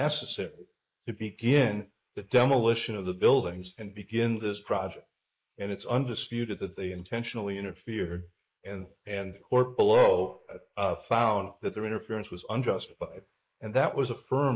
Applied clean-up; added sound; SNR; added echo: neural mask model Resemble Enhance denoiser.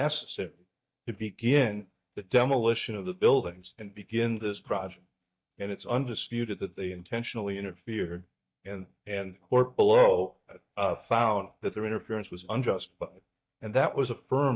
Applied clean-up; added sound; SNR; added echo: neural mask model DeepFilterNet 3.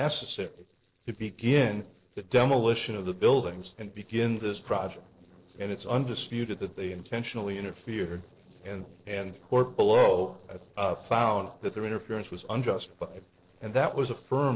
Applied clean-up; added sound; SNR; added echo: neural separator model SepFormer DNS4.